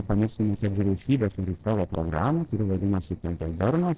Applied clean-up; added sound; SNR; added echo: neural separator model SepFormer DNS4.